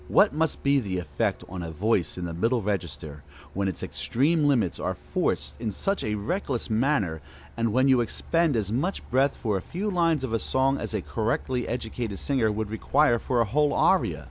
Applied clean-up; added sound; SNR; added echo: none; Truck; 18 dB; none.